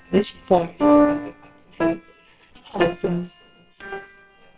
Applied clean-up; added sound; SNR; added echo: neural separator model SepFormer WHAMR!.